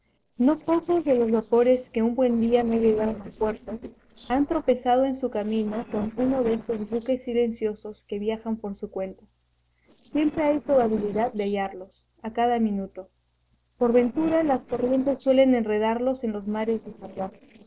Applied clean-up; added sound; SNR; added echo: neural separator model SepFormer DNS4.